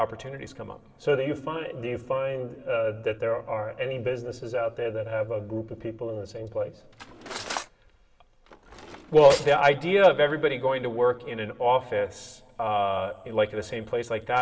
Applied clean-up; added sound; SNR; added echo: none; Cutlery, silverware; 13 dB; reverberation time 2.3 s.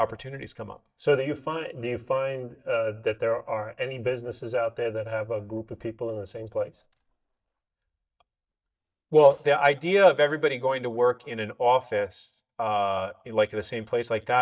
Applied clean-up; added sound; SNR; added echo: neural mask model DeepFilterNet 3.